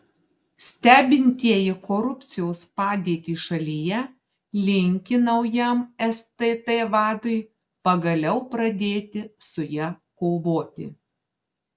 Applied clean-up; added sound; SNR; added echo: none; none; none; none.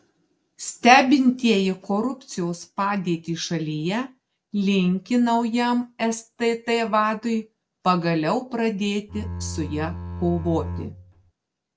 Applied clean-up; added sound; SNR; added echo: none; Bowed string instrument; 9 dB; none.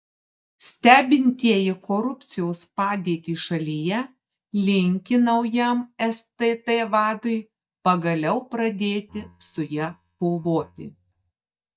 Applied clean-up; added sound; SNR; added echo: neural mask model DeepFilterNet 3.